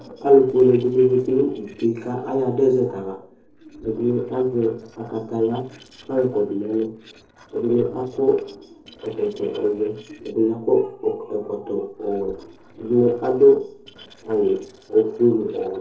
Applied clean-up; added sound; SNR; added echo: neural separator model SepFormer DNS4.